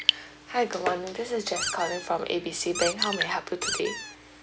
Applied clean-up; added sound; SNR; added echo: none; Squeak + Raindrop / Drip; 3 dB; none.